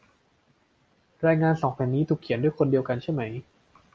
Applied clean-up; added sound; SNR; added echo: none; none; none; none.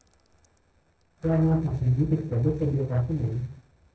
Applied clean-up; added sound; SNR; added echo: neural separator model SepFormer DNS4.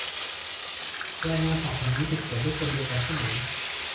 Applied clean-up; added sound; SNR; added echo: none; Bathtub (filling or washing); -3 dB; reverberation time 0.6 s.